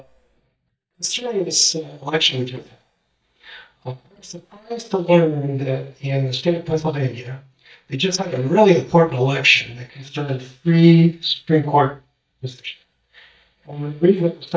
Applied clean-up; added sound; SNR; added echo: neural mask model DeepFilterNet 3.